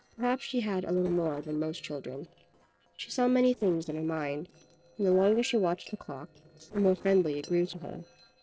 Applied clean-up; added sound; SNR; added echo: neural separator model SepFormer DNS4.